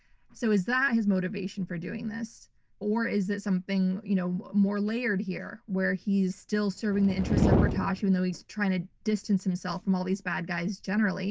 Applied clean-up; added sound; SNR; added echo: none; Fire; 0 dB; none.